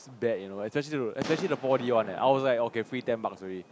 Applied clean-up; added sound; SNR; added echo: none; Fireworks; 15 dB; none.